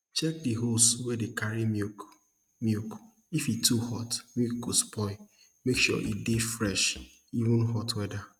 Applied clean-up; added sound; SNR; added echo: neural mask model RNNoise.